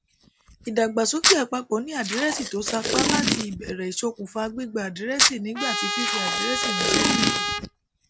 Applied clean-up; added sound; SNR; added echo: none; Packing tape, duct tape + Trumpet; -2 dB; none.